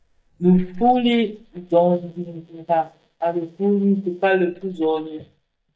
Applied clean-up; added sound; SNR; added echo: neural mask model DeepFilterNet 3.